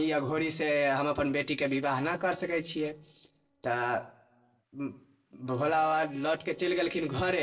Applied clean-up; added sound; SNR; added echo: neural separator model SepFormer DNS4.